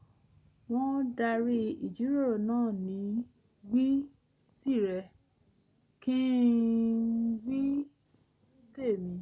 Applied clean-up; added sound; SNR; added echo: none; none; none; none.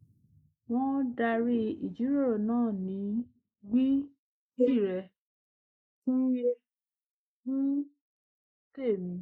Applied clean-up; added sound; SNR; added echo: neural mask model Resemble Enhance denoiser.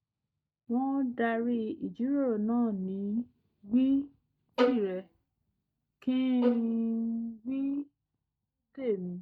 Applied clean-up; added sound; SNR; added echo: neural mask model DeepFilterNet 3.